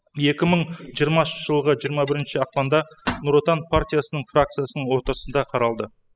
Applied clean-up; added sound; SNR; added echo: classical method spectral subtraction.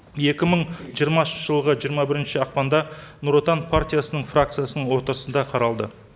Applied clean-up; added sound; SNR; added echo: none; none; none; none.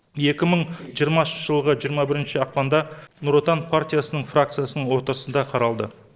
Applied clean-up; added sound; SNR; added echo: neural separator model SepFormer DNS4.